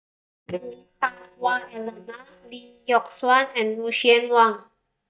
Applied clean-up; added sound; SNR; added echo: neural mask model DeepFilterNet 3.